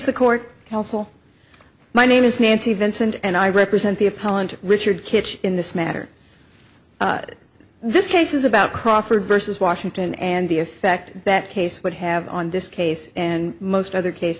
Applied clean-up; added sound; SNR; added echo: none; none; none; none.